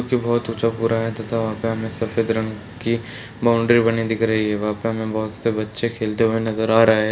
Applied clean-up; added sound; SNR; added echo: none; none; none; none.